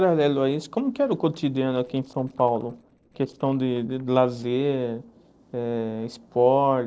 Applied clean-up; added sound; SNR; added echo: neural separator model SepFormer DNS4.